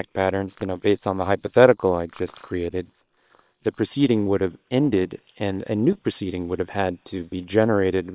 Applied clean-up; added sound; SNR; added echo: neural separator model SepFormer WHAM!.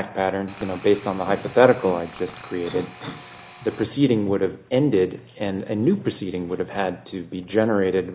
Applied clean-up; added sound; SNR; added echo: none; Tools; 20 dB; none.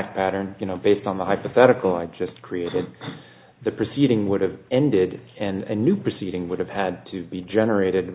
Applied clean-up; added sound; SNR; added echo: none; none; none; none.